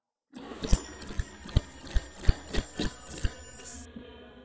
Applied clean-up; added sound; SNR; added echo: neural mask model DeepFilterNet 3.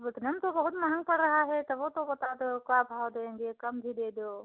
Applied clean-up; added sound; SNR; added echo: none; none; none; none.